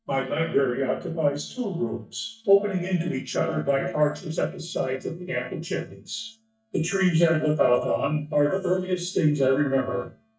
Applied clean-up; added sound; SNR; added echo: neural mask model DeepFilterNet 3.